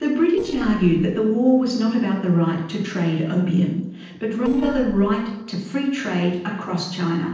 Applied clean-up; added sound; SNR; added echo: neural separator model SepFormer DNS4.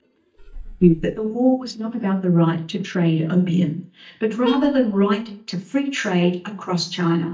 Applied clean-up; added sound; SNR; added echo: neural mask model DeepFilterNet 3.